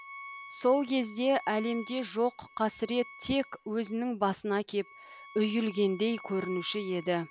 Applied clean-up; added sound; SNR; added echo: none; Bowed string instrument; 17 dB; none.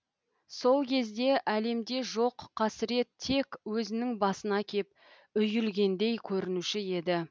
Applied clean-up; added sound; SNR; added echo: none; none; none; none.